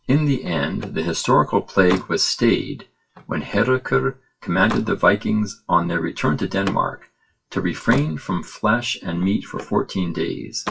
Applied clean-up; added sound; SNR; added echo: classical method WPE with log-MMSE.